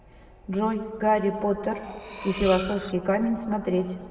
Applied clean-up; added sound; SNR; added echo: none; Cutlery, silverware; 12 dB; reverberation time 1.5 s.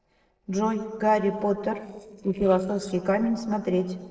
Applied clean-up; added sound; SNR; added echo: neural separator model SepFormer DNS4.